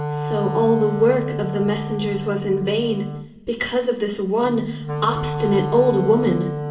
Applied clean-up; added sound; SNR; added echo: none; Wind instrument, woodwind instrument; 6 dB; reverberation time 0.7 s.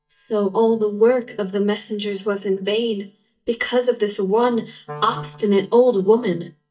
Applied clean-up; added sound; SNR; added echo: neural mask model DeepFilterNet 3.